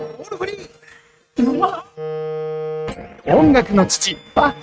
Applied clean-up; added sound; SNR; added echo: neural mask model RNNoise.